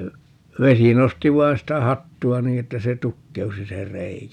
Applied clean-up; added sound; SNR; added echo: none; none; none; none.